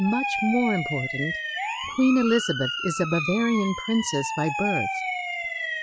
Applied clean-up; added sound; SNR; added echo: classical method Wiener filter.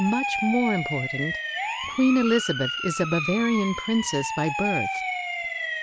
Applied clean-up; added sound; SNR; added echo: none; Siren; 4 dB; none.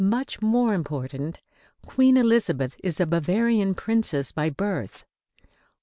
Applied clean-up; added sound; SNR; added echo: none; none; none; none.